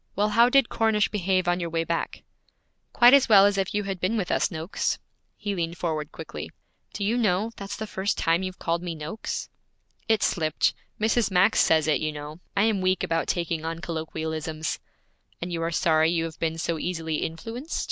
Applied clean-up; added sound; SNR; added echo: none; none; none; none.